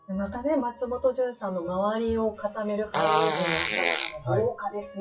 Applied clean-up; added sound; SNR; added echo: classical method WPE with log-MMSE.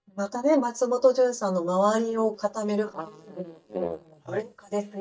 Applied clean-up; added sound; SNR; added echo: neural mask model DeepFilterNet 3.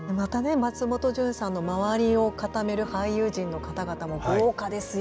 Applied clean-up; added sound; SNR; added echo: none; none; none; none.